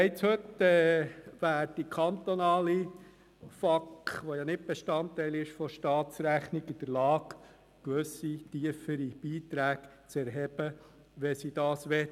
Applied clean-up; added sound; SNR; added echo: none; none; none; none.